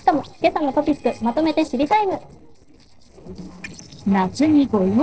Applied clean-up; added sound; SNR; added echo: neural separator model SepFormer DNS4.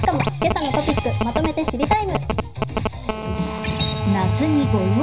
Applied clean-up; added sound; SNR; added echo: none; Telephone; 6 dB; reverberation time 0.4 s.